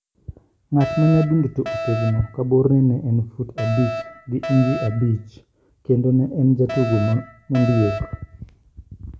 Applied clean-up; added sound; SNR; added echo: none; Alarm; 8 dB; none.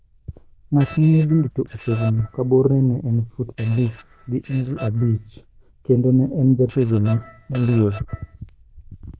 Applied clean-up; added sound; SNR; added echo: neural diffusion model UNIVERSE++.